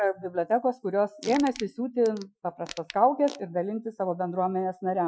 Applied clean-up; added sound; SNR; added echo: classical method Wiener filter.